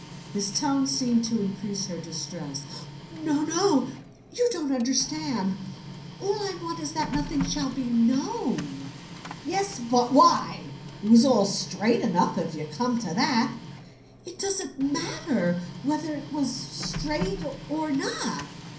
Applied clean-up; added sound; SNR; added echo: none; Printer; 13 dB; reverberation time 0.6 s.